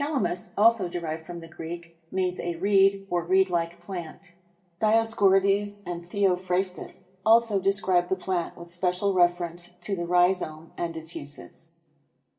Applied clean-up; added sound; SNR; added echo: none; none; none; reverberation time 0.9 s.